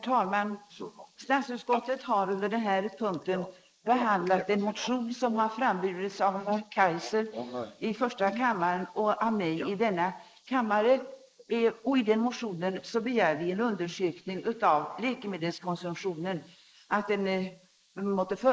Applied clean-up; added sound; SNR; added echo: neural mask model Resemble Enhance denoiser.